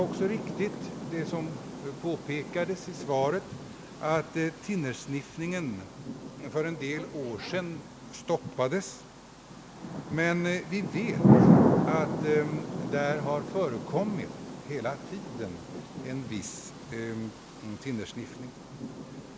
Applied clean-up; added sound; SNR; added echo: none; Thunder / Rain; -2 dB; none.